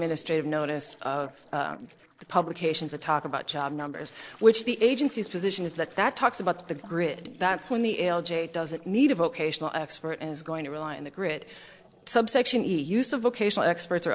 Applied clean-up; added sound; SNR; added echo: neural separator model SepFormer DNS4.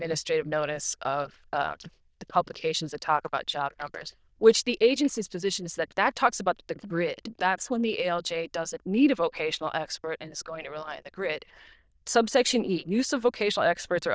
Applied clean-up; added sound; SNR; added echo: neural diffusion model UNIVERSE++.